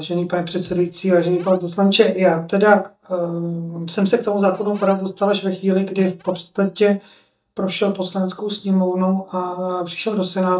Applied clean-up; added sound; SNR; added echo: neural mask model DeepFilterNet 3.